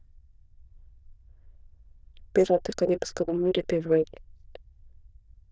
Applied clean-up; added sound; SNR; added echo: neural diffusion model UNIVERSE++.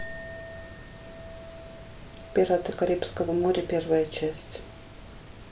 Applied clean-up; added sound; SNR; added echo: none; Chink, clink; 18 dB; none.